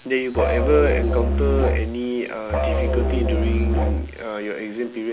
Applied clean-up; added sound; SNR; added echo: none; Musical instrument; -3 dB; none.